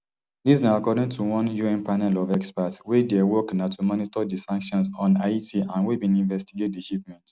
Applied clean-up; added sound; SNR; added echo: none; none; none; none.